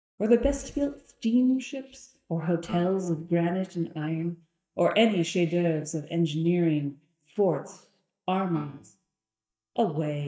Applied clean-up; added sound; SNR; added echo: neural mask model DeepFilterNet 3.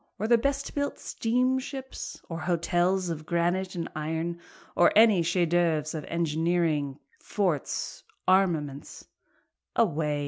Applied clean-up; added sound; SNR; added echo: none; none; none; none.